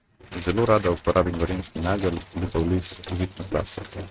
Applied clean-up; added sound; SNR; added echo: neural mask model RNNoise.